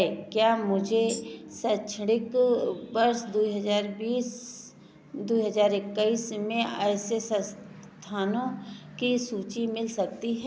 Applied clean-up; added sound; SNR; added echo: none; Tambourine; 11 dB; none.